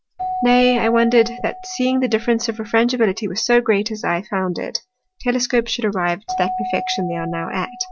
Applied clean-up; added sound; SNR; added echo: none; Keyboard (musical); 11 dB; none.